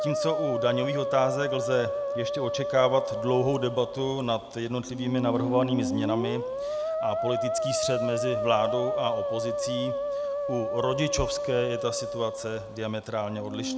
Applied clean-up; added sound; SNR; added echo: none; Musical instrument; 1 dB; none.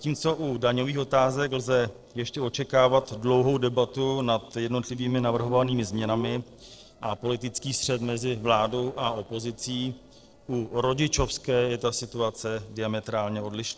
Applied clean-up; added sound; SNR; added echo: neural separator model SepFormer DNS4.